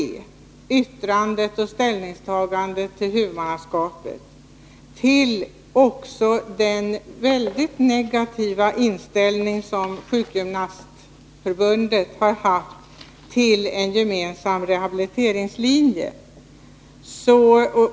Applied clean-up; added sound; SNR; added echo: none; none; none; none.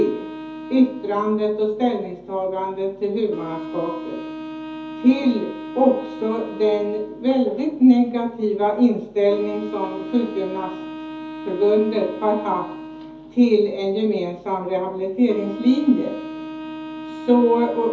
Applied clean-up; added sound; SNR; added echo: none; Wind instrument, woodwind instrument; 13 dB; reverberation time 0.5 s.